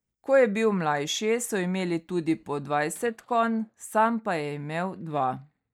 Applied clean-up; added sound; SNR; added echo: neural mask model DeepFilterNet 3.